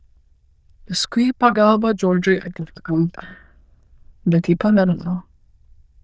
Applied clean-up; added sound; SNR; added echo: neural diffusion model UNIVERSE++.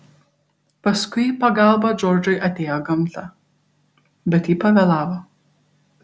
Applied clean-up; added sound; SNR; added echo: none; none; none; none.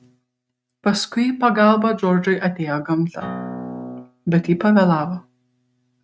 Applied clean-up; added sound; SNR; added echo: neural mask model RNNoise.